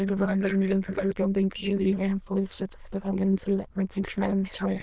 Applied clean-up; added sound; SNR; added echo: neural diffusion model UNIVERSE++.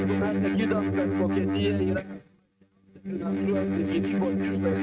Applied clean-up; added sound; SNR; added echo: neural mask model RNNoise.